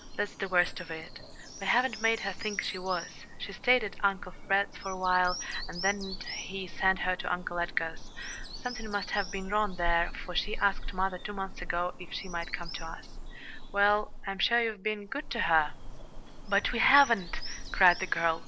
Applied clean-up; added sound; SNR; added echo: none; Bird vocalization, bird call, bird song; 8 dB; none.